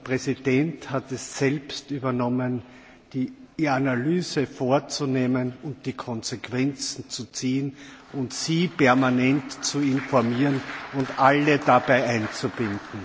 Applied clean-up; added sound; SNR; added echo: none; none; none; none.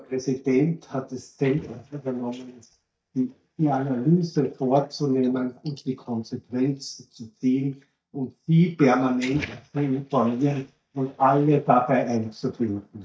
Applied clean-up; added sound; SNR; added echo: neural mask model DeepFilterNet 3.